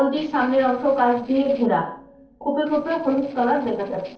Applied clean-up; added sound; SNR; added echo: neural separator model SepFormer DNS4.